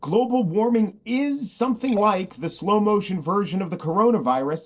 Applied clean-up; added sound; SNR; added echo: neural separator model SepFormer DNS4.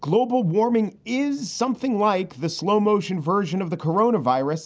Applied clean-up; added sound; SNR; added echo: none; none; none; none.